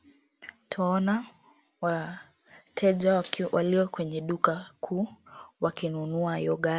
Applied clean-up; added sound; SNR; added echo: none; none; none; none.